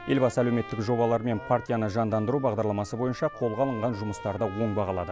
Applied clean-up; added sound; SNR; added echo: none; Trumpet; 16 dB; none.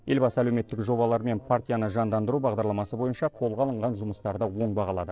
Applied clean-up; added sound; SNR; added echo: neural separator model SepFormer DNS4.